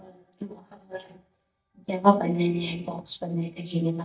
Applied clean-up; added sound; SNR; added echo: neural mask model DeepFilterNet 3.